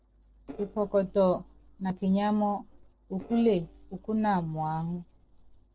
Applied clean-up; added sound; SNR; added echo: neural separator model SepFormer DNS4.